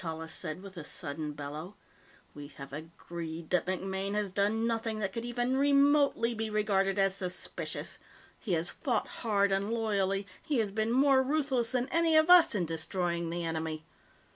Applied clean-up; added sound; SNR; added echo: none; none; none; none.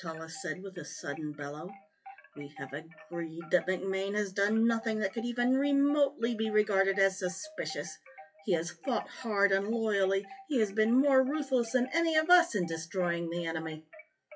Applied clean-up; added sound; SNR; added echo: classical method WPE with log-MMSE.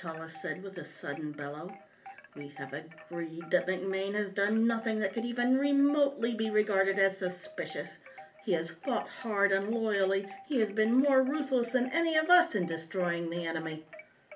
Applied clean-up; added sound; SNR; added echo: none; Wind chime; 20 dB; reverberation time 0.3 s.